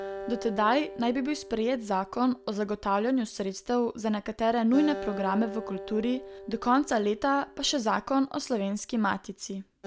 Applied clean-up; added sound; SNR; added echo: none; Acoustic guitar; 14 dB; none.